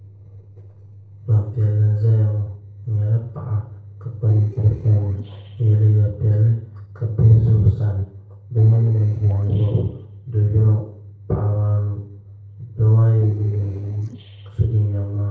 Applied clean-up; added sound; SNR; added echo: neural separator model SepFormer DNS4.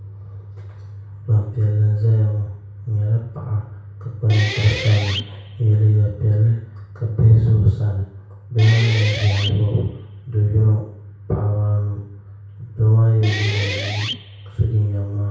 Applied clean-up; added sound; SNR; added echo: none; Guitar; 11 dB; reverberation time 0.6 s.